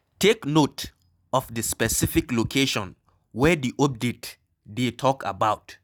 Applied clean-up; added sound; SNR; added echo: none; none; none; none.